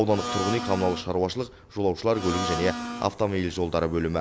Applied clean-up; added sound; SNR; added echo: none; Domestic sounds, home sounds; 5 dB; none.